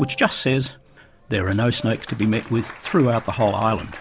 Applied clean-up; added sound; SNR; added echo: none; Applause; 19 dB; none.